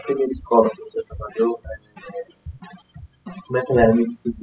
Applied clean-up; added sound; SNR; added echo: classical method spectral subtraction.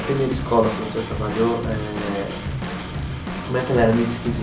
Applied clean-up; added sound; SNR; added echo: none; Drum / Drum kit; 5 dB; none.